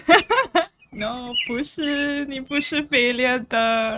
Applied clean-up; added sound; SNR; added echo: neural mask model RNNoise.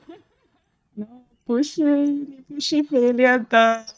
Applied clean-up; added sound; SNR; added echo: neural mask model DeepFilterNet 3.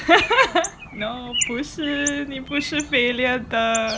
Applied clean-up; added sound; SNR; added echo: none; Bird; 9 dB; none.